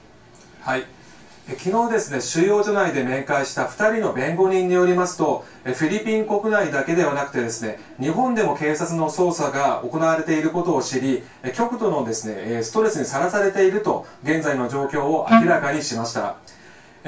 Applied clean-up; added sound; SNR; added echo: none; Wind instrument, woodwind instrument; -4 dB; reverberation time 0.2 s.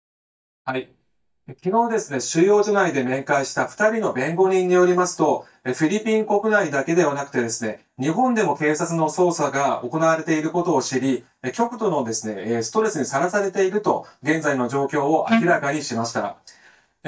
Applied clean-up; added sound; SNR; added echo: neural mask model DeepFilterNet 3.